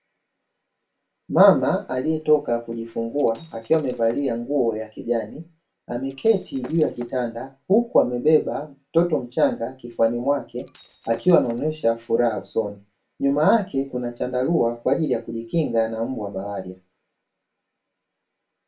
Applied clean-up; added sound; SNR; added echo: none; Shatter; 19 dB; reverberation time 0.2 s.